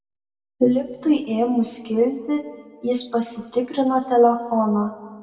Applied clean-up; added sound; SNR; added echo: none; none; none; reverberation time 1.6 s.